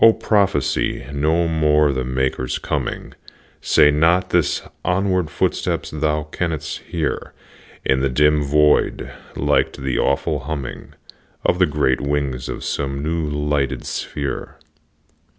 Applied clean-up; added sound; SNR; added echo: none; none; none; none.